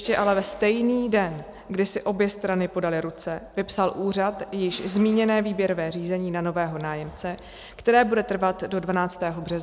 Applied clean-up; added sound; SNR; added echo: none; none; none; none.